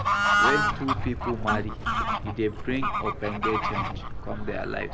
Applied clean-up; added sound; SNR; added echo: none; Bird / Fowl; -5 dB; none.